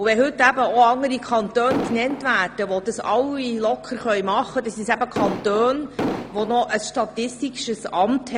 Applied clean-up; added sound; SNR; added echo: none; Explosion; 5 dB; none.